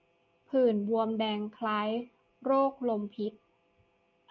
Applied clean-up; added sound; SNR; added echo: none; none; none; none.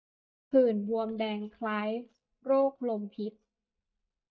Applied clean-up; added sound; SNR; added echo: neural mask model DeepFilterNet 3.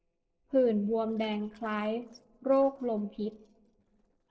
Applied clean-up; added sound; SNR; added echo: neural separator model SepFormer DNS4.